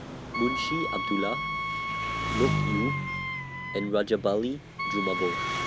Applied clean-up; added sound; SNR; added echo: none; Engine + Wind instrument, woodwind instrument; 0 dB; none.